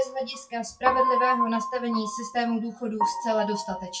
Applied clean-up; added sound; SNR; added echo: classical method WPE with log-MMSE.